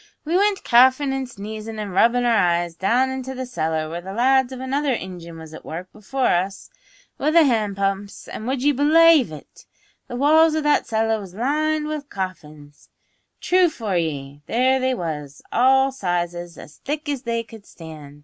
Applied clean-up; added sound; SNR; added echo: none; none; none; none.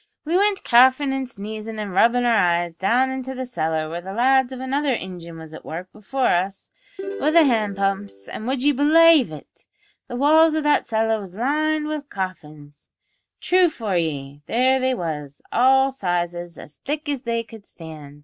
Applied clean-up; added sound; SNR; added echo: neural mask model DeepFilterNet 3.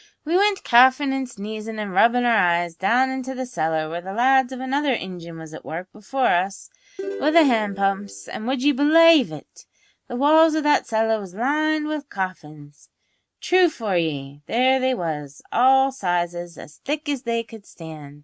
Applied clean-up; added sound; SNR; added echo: neural mask model RNNoise.